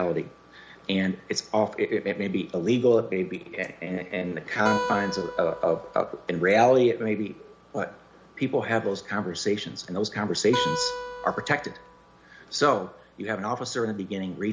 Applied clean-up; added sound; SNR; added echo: none; Acoustic guitar; 7 dB; none.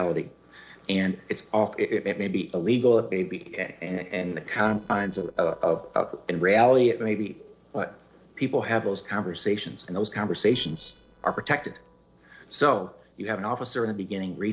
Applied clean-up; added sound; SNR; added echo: neural separator model SepFormer DNS4.